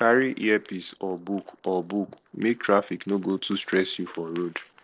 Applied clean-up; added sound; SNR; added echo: neural separator model SepFormer DNS4.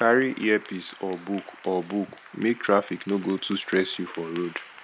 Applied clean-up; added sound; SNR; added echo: none; Applause / Clapping; 20 dB; none.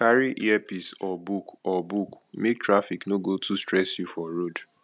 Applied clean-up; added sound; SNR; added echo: none; none; none; none.